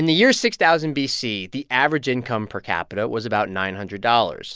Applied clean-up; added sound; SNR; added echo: none; none; none; none.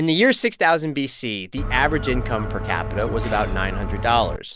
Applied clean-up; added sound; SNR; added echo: none; Gull, seagull; 4 dB; none.